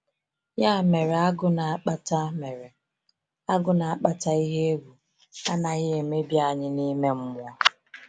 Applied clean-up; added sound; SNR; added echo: none; none; none; none.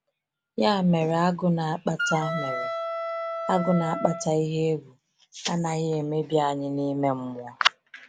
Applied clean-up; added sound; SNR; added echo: none; Wind instrument, woodwind instrument; 5 dB; none.